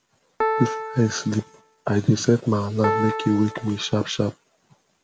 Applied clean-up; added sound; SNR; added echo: none; Piano; 6 dB; none.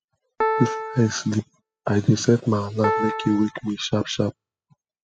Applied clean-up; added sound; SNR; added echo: classical method spectral subtraction.